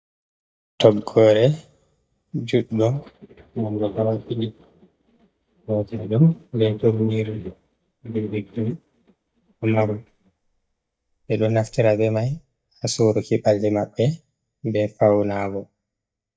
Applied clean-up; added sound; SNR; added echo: neural mask model DeepFilterNet 3.